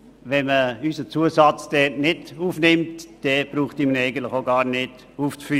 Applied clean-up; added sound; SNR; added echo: none; none; none; none.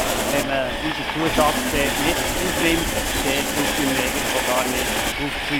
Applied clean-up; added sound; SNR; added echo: none; Train + Engine starting; -3 dB; none.